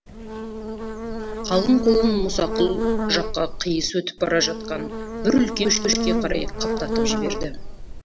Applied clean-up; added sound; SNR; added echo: none; Buzz; 2 dB; none.